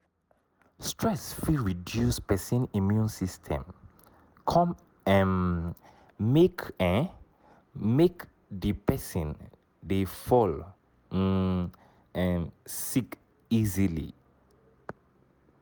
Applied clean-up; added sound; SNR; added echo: none; none; none; none.